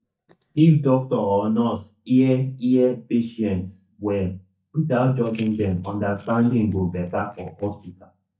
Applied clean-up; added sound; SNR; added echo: neural mask model DeepFilterNet 3.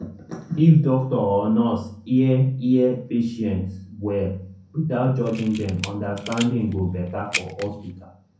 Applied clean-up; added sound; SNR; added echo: none; Camera; 14 dB; reverberation time 0.5 s.